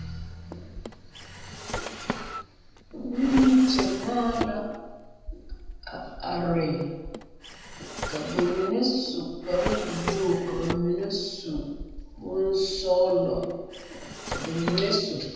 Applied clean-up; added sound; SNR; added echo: none; Drawer open or close; 9 dB; reverberation time 1.0 s.